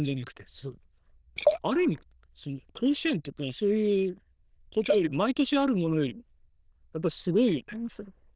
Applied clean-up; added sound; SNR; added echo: neural diffusion model UNIVERSE++.